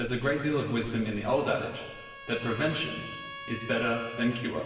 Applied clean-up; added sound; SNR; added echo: none; Trumpet; 14 dB; reverberation time 1.2 s.